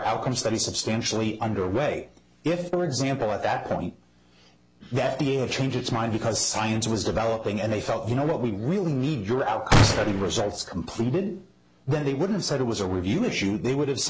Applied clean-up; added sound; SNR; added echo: none; Gunshot, gunfire; -2 dB; none.